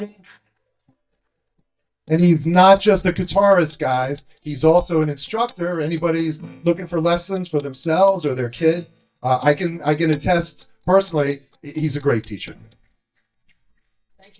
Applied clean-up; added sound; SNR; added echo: neural mask model DeepFilterNet 3.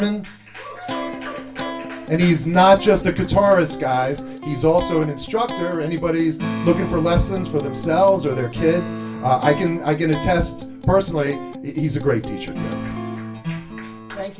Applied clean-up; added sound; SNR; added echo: none; Electric guitar; 12 dB; reverberation time 0.2 s.